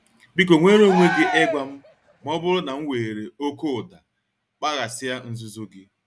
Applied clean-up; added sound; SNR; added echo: none; Cheering; 6 dB; none.